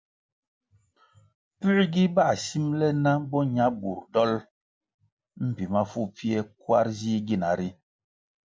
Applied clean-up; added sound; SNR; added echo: none; none; none; none.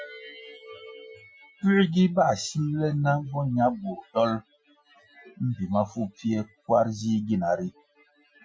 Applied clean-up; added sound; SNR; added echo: classical method Wiener filter.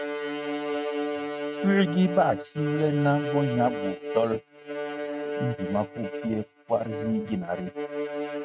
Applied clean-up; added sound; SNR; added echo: neural mask model RNNoise.